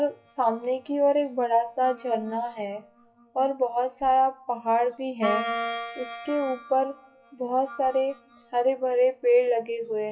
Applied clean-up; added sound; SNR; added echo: classical method WPE with log-MMSE.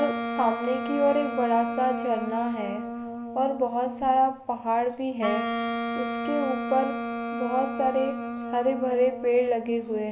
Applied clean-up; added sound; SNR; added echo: none; Wind instrument, woodwind instrument; 5 dB; reverberation time 2.8 s.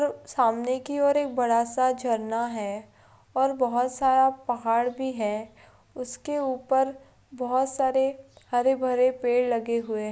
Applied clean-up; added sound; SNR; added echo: none; none; none; none.